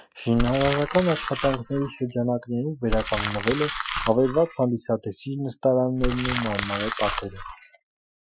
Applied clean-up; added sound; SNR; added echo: classical method Wiener filter.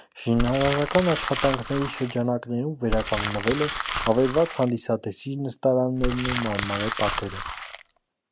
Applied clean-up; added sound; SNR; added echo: none; Crumpling, crinkling; 4 dB; none.